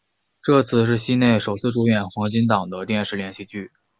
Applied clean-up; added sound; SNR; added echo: none; none; none; none.